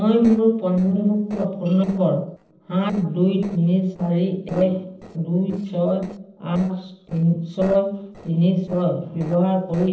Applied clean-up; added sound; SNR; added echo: neural separator model SepFormer DNS4.